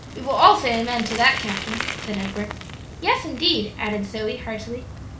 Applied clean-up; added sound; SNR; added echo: none; Bicycle; 10 dB; reverberation time 0.4 s.